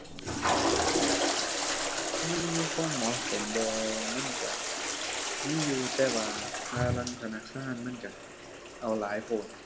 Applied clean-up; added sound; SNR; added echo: none; Toilet flush; -3 dB; reverberation time 0.6 s.